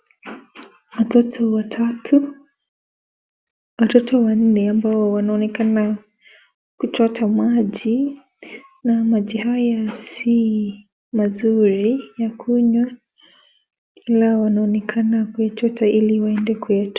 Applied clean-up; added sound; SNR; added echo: none; none; none; none.